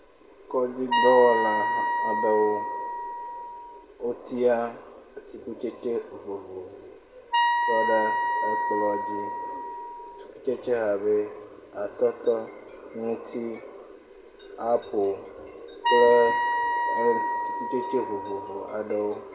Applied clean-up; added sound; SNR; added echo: none; Wind instrument, woodwind instrument; -1 dB; reverberation time 0.6 s.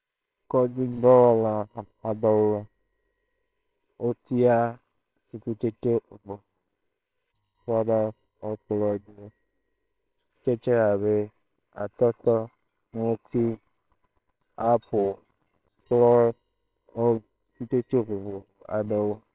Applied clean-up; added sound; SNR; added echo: neural separator model SepFormer WHAMR!.